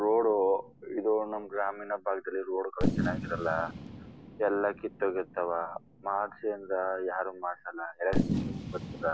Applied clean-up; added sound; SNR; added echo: none; Fireworks; 5 dB; none.